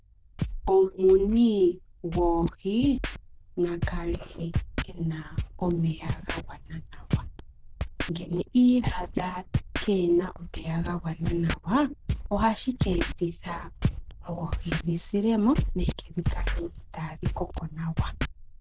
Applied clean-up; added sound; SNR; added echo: neural diffusion model UNIVERSE++.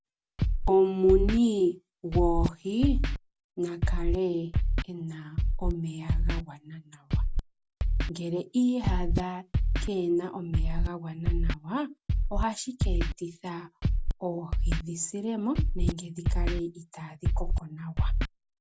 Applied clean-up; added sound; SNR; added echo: none; Scratching (performance technique); -2 dB; none.